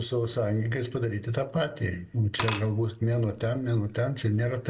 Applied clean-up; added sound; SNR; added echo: none; Glass / Liquid; 10 dB; reverberation time 0.7 s.